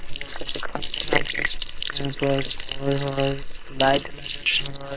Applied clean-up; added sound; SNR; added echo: neural separator model SepFormer WHAM!.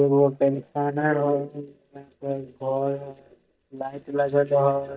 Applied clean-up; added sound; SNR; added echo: neural mask model DeepFilterNet 3.